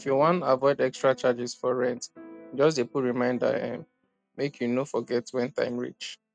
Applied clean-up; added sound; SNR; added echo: neural mask model RNNoise.